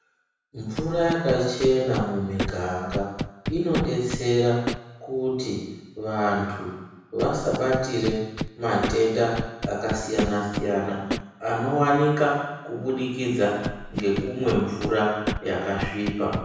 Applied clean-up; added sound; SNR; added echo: none; Scratching (performance technique); 8 dB; reverberation time 1.1 s.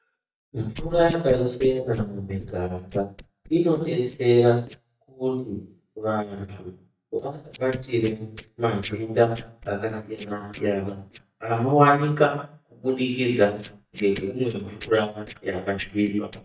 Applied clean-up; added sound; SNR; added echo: neural mask model DeepFilterNet 3.